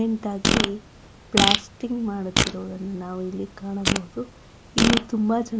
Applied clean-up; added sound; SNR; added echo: none; Fart; -1 dB; none.